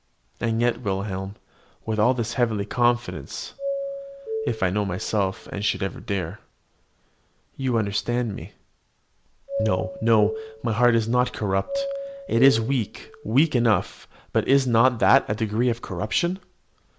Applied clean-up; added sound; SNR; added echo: none; Doorbell; 8 dB; none.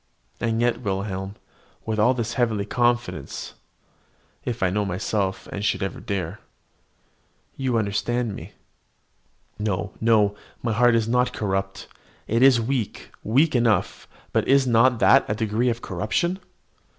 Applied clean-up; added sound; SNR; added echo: none; none; none; none.